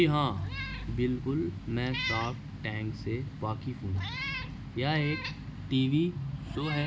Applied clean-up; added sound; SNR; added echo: none; Meow; 11 dB; none.